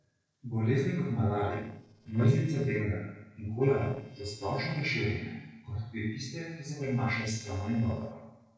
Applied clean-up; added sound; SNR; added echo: neural separator model SepFormer DNS4.